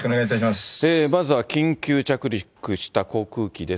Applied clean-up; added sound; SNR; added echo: none; none; none; none.